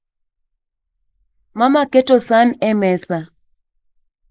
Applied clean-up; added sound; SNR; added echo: neural mask model Resemble Enhance denoiser.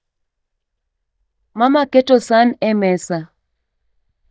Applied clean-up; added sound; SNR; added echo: neural mask model DeepFilterNet 3.